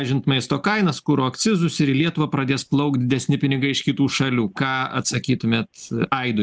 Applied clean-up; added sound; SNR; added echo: none; none; none; none.